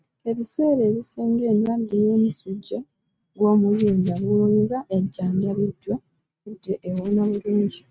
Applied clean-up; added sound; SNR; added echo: neural mask model RNNoise.